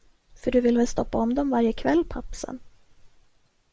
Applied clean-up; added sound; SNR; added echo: none; none; none; none.